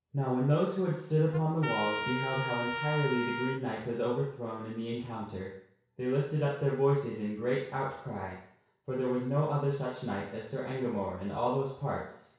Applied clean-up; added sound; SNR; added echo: none; Trumpet; 6 dB; reverberation time 0.6 s.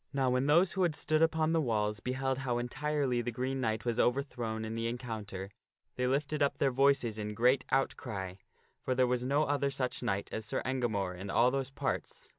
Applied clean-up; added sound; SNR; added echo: none; none; none; none.